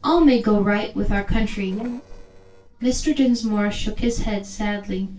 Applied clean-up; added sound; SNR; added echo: neural separator model SepFormer DNS4.